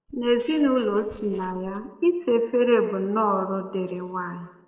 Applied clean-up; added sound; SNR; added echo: neural separator model SepFormer DNS4.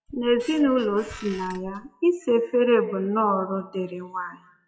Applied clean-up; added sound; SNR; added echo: classical method WPE with log-MMSE.